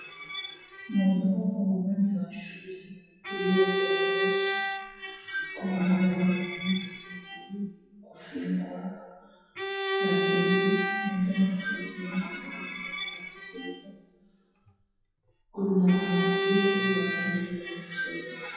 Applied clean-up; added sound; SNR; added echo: classical method WPE with log-MMSE.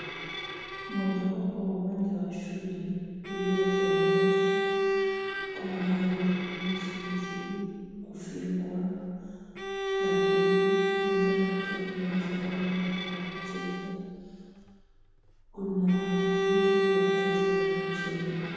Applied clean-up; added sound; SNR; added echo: none; Bowed string instrument; -2 dB; reverberation time 2.1 s.